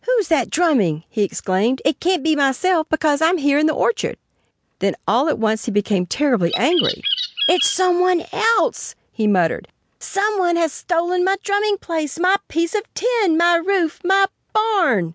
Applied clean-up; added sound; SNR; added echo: none; Bird; 4 dB; none.